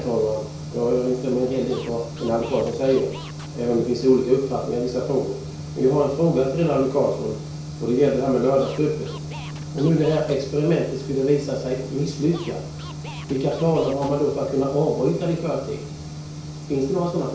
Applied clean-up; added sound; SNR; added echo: none; Scratching (performance technique); 20 dB; reverberation time 0.6 s.